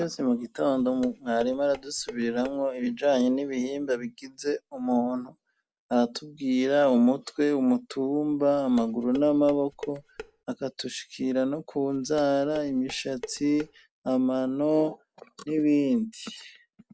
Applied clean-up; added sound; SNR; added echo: none; Dishes, pots, and pans; 18 dB; none.